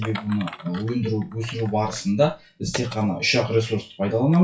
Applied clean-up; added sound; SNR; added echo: classical method WPE with log-MMSE.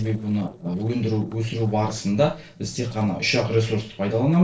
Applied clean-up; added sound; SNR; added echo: neural separator model SepFormer DNS4.